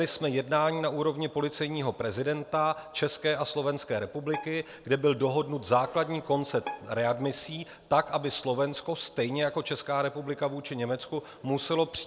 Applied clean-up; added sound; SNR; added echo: none; Bowed string instrument; 17 dB; none.